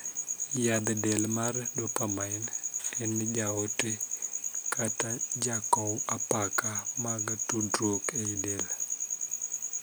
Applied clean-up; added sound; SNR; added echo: none; none; none; none.